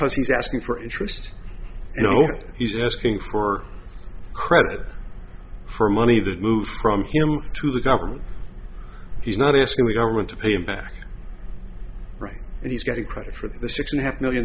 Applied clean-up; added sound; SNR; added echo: none; none; none; none.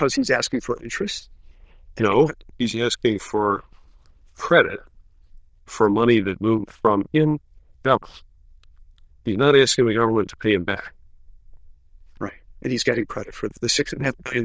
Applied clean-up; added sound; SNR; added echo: neural diffusion model UNIVERSE++.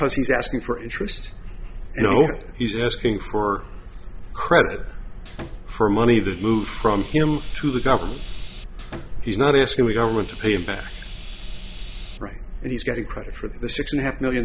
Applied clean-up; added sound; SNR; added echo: none; Sawing; 19 dB; none.